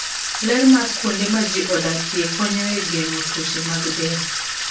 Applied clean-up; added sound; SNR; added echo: none; Sink (filling or washing) / Water tap, faucet; 3 dB; reverberation time 0.2 s.